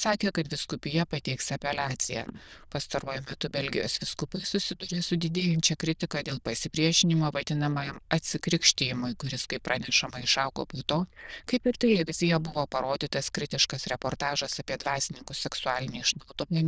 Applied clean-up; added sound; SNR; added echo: neural diffusion model UNIVERSE++.